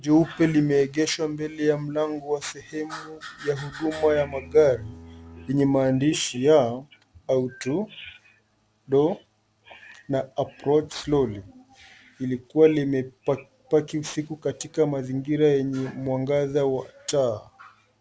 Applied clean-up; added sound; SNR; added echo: none; Bowed string instrument; 19 dB; none.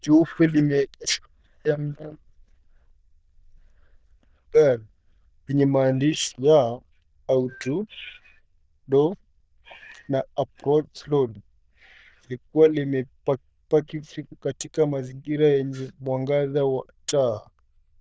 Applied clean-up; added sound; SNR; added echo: neural diffusion model UNIVERSE++.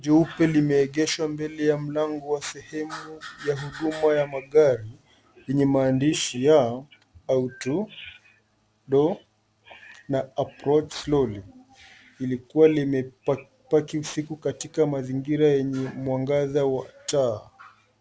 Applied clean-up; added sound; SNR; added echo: none; none; none; none.